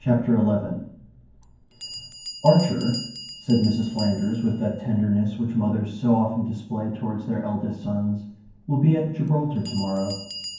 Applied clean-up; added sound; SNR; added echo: none; Bell; 17 dB; reverberation time 0.9 s.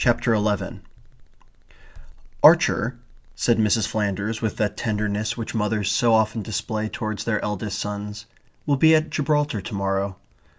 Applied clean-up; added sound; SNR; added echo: none; none; none; none.